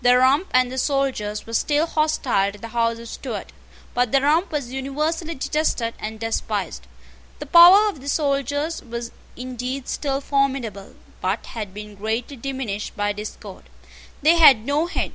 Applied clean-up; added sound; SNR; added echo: none; none; none; none.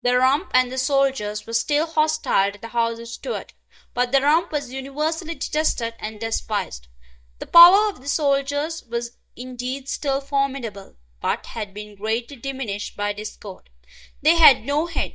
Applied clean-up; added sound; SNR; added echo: neural mask model DeepFilterNet 3.